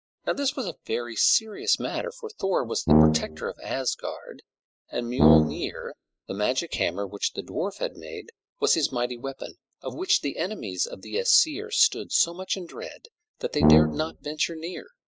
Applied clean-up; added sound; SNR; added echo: classical method spectral subtraction.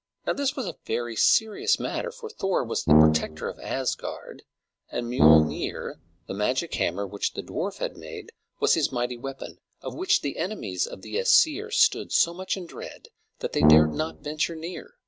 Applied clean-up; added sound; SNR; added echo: none; Brass instrument; -5 dB; none.